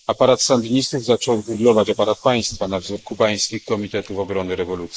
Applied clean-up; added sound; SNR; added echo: neural mask model Resemble Enhance denoiser.